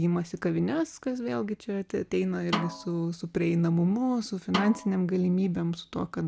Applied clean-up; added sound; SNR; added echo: none; Snare drum; 9 dB; none.